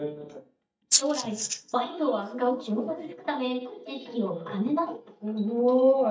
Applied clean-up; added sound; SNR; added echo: neural mask model DeepFilterNet 3.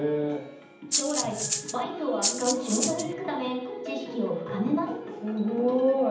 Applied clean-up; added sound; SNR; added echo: none; Rattle (instrument); 1 dB; reverberation time 0.8 s.